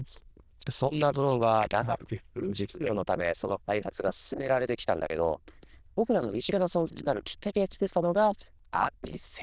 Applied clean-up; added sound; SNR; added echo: neural diffusion model UNIVERSE++.